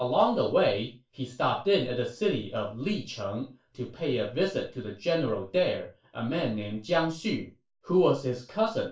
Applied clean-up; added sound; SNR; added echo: none; none; none; reverberation time 0.2 s.